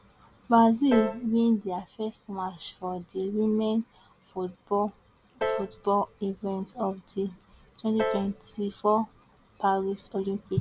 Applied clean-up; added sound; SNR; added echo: none; Piano; 9 dB; none.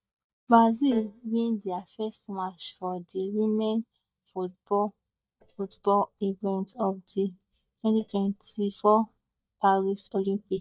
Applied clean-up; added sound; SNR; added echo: neural mask model DeepFilterNet 3.